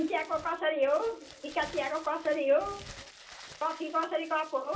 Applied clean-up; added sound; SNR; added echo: none; Crumpling, crinkling; 19 dB; reverberation time 0.3 s.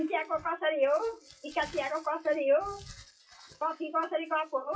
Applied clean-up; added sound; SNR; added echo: classical method WPE with log-MMSE.